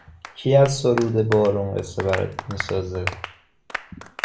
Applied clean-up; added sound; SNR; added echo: none; Applause; 12 dB; reverberation time 0.4 s.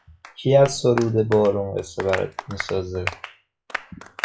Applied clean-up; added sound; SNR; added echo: classical method WPE with log-MMSE.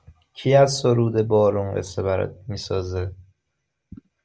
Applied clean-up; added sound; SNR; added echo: none; none; none; none.